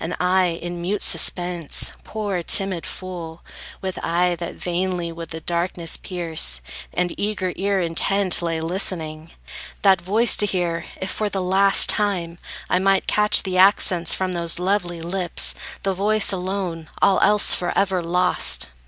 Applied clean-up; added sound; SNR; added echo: none; none; none; none.